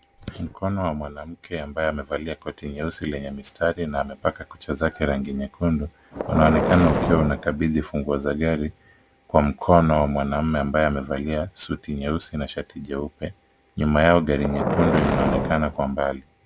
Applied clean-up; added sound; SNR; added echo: none; Boom; 2 dB; none.